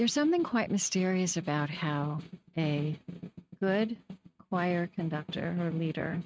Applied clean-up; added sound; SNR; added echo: neural mask model RNNoise.